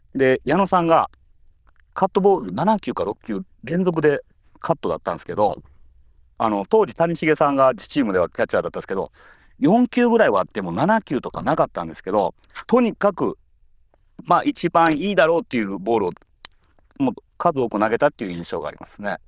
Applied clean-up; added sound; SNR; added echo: neural diffusion model UNIVERSE++.